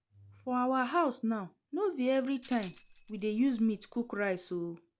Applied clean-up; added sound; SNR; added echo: none; Tambourine; 0 dB; none.